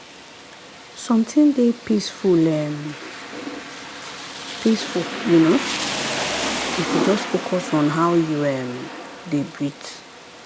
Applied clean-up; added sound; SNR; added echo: none; Rain; 7 dB; none.